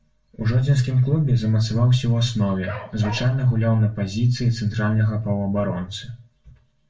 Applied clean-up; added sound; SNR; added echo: none; Bark; 16 dB; reverberation time 0.3 s.